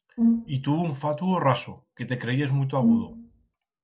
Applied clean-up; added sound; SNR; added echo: neural separator model SepFormer DNS4.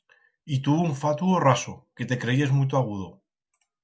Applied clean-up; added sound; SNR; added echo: none; none; none; none.